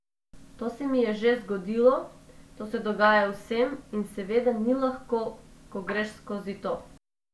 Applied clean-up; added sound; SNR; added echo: none; none; none; none.